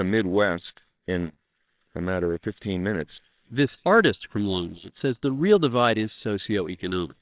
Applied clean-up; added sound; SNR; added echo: neural separator model SepFormer WHAMR!.